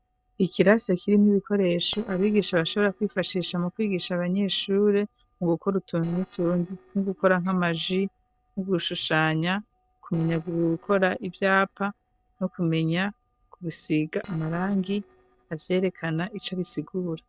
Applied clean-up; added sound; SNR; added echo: neural separator model SepFormer DNS4.